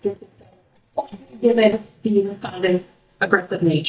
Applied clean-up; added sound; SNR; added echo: neural mask model DeepFilterNet 3.